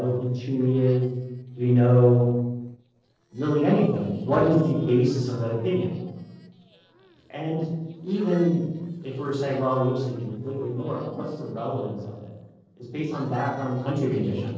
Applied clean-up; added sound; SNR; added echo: neural separator model SepFormer DNS4.